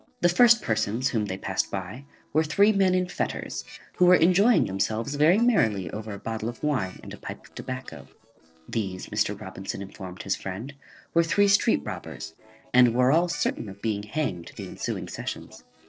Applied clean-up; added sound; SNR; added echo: neural separator model SepFormer DNS4.